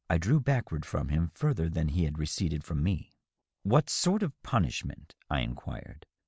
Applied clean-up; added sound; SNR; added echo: none; none; none; none.